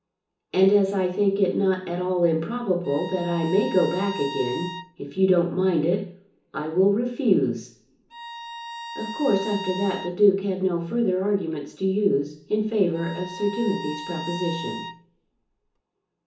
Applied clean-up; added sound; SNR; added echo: none; Bowed string instrument; 13 dB; reverberation time 0.8 s.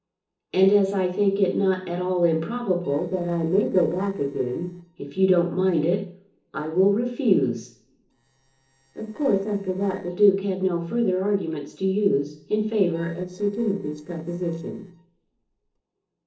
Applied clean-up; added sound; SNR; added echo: neural separator model SepFormer DNS4.